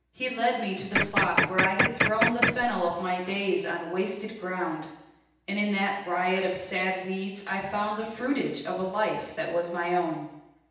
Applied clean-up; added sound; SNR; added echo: none; Printer; -3 dB; reverberation time 0.9 s.